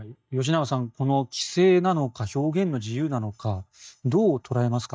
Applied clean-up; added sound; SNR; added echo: neural mask model DeepFilterNet 3.